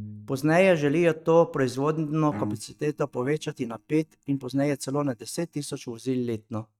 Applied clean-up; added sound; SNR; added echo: neural mask model DeepFilterNet 3.